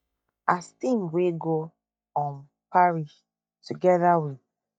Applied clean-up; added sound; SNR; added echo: neural mask model DeepFilterNet 3.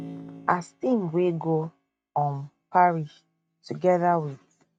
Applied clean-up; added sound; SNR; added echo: neural mask model RNNoise.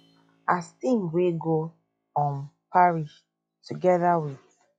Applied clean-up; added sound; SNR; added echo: classical method log-MMSE.